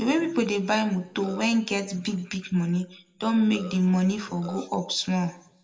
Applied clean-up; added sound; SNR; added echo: none; Burping, eructation; 18 dB; reverberation time 0.5 s.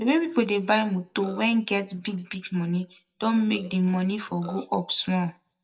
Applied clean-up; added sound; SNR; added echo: neural mask model DeepFilterNet 3.